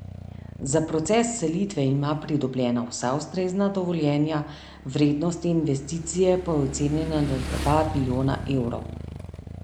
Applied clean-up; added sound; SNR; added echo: none; Motorcycle / Engine; 12 dB; none.